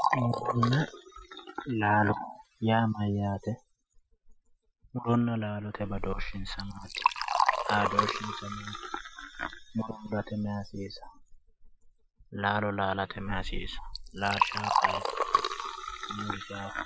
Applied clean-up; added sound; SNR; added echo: classical method Wiener filter.